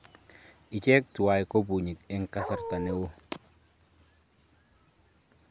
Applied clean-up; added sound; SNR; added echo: none; Dog; 4 dB; none.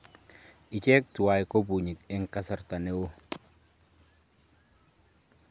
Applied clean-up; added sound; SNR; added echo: none; none; none; none.